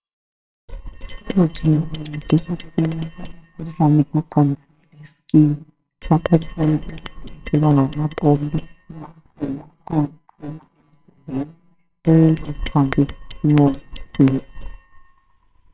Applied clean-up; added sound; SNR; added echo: neural separator model SepFormer WHAMR!.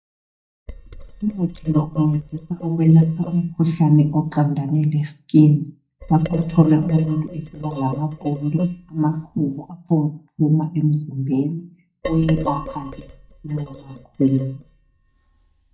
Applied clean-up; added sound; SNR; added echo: neural mask model DeepFilterNet 3.